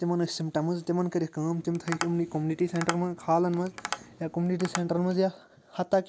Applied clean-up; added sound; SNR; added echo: none; Tap; 11 dB; none.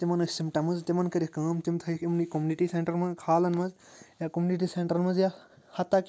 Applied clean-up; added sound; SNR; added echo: none; none; none; none.